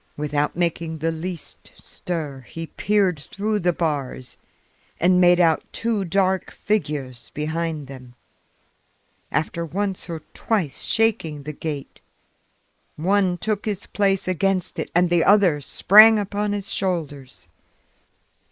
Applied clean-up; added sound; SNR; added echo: neural mask model Resemble Enhance denoiser.